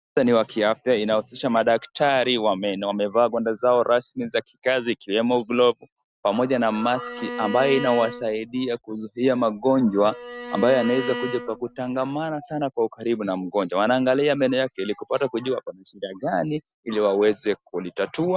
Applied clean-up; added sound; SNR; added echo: none; Bowed string instrument; 11 dB; none.